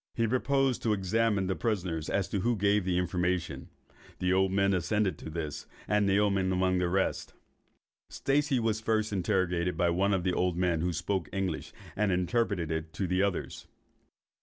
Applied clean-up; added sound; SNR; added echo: none; none; none; none.